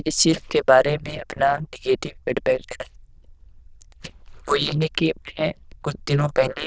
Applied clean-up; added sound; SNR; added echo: neural diffusion model UNIVERSE++.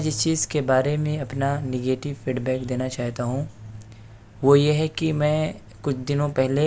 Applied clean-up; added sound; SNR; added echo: none; none; none; none.